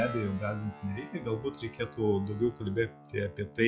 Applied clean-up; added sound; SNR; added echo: classical method log-MMSE.